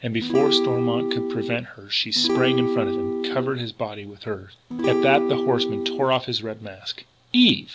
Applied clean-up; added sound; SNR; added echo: none; Acoustic guitar / Strum; -1 dB; none.